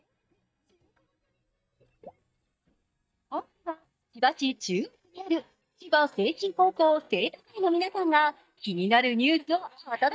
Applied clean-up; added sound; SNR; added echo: neural mask model DeepFilterNet 3.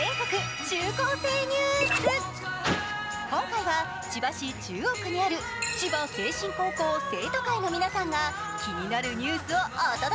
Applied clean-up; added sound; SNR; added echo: none; Bird; 18 dB; none.